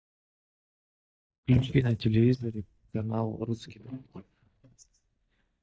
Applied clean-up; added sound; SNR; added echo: neural mask model DeepFilterNet 3.